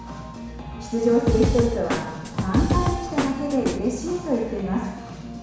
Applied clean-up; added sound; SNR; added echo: none; Snare drum / Drum kit; 0 dB; reverberation time 1.1 s.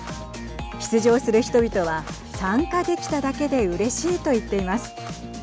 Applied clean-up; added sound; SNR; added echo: none; none; none; none.